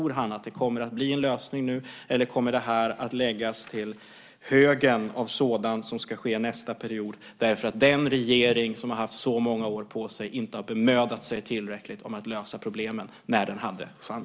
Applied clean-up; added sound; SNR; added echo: none; none; none; none.